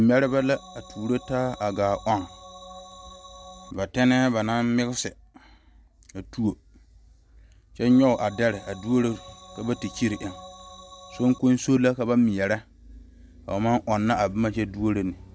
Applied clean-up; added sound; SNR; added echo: none; Organ; 20 dB; none.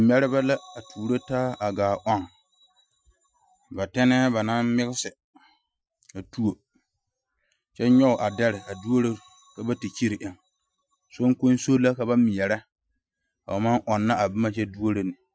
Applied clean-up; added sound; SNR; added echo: classical method Wiener filter.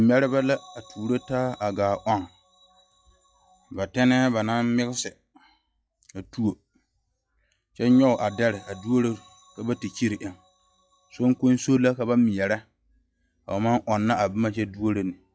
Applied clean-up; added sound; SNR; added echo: classical method log-MMSE.